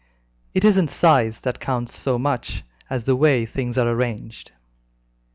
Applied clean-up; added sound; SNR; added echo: none; none; none; none.